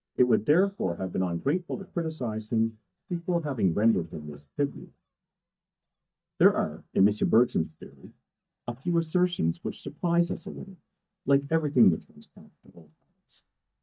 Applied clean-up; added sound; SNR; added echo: neural mask model DeepFilterNet 3.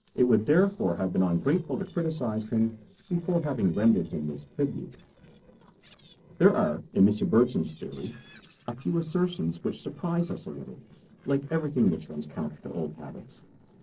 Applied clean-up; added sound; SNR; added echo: neural separator model SepFormer DNS4.